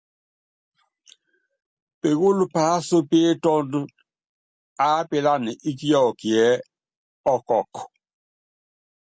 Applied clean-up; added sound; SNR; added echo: none; none; none; none.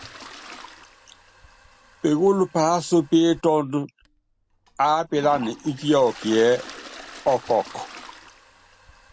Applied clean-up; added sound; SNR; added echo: none; Toilet flush; 20 dB; none.